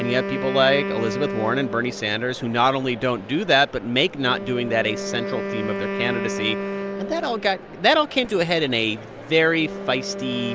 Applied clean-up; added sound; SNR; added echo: none; Wind instrument, woodwind instrument; 8 dB; none.